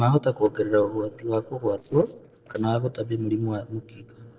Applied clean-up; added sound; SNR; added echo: neural separator model SepFormer DNS4.